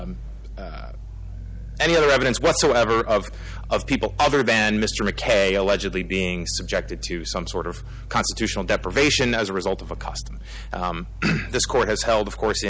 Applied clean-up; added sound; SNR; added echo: none; Growling; 11 dB; none.